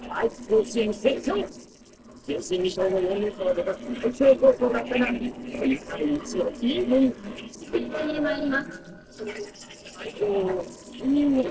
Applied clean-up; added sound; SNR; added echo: neural separator model SepFormer DNS4.